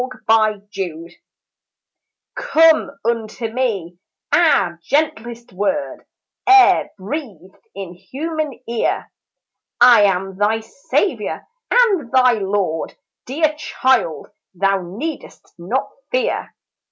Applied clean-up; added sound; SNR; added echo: none; none; none; none.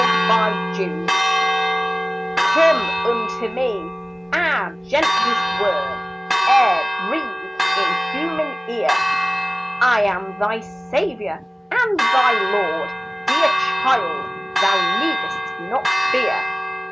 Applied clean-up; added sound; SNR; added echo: none; Church bell; -1 dB; none.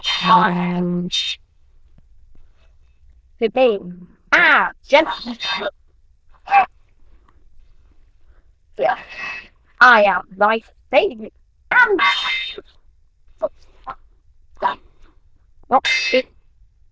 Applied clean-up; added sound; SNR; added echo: neural diffusion model UNIVERSE++.